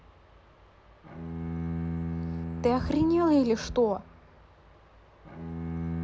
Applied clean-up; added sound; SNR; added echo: none; Bowed string instrument; 6 dB; none.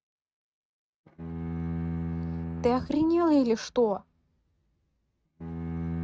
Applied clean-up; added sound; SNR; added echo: neural mask model RNNoise.